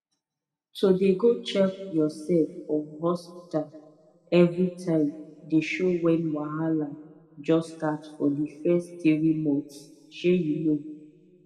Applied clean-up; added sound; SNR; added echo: none; none; none; reverberation time 1.6 s.